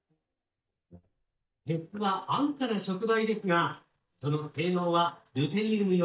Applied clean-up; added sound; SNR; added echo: neural mask model DeepFilterNet 3.